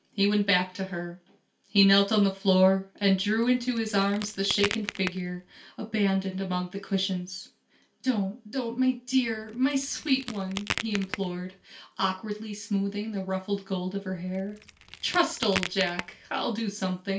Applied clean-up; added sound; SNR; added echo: none; Crack; 11 dB; reverberation time 0.2 s.